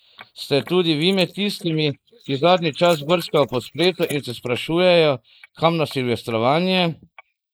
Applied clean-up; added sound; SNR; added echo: neural mask model Resemble Enhance denoiser.